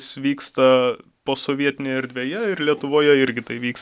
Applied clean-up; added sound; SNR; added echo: none; none; none; none.